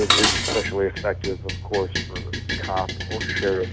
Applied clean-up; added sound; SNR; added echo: none; Dishes, pots, and pans; 1 dB; none.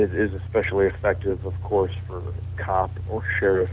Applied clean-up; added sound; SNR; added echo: none; none; none; none.